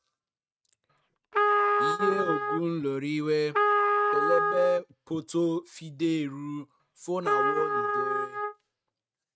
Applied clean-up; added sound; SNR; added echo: neural mask model RNNoise.